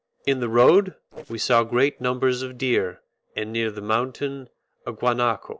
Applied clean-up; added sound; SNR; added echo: neural separator model SepFormer DNS4.